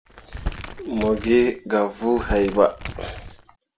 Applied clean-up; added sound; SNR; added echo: none; Crumpling, crinkling; 10 dB; none.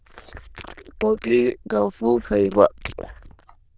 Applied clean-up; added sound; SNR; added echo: neural diffusion model UNIVERSE++.